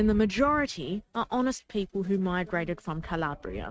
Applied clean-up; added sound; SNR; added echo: neural mask model RNNoise.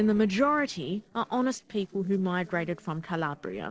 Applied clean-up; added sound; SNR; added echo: neural separator model SepFormer DNS4.